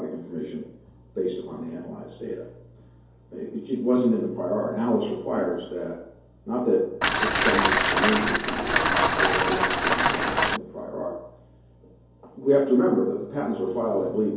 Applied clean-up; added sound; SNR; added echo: none; Rain; -4 dB; reverberation time 2.4 s.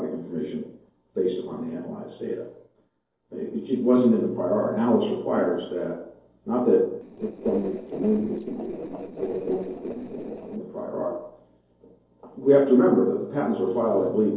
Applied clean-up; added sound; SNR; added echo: neural separator model SepFormer DNS4.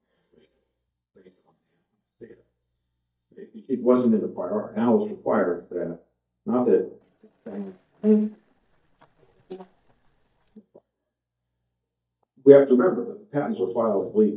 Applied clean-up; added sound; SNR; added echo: neural mask model DeepFilterNet 3.